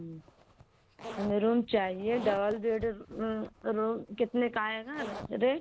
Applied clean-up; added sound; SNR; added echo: none; Zipper (clothing); 15 dB; none.